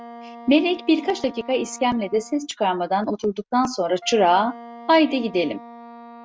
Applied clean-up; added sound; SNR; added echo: none; Wind instrument, woodwind instrument; 19 dB; none.